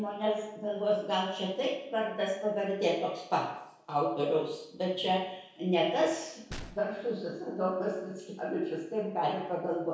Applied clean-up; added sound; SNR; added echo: none; Gunshot, gunfire; 18 dB; reverberation time 0.5 s.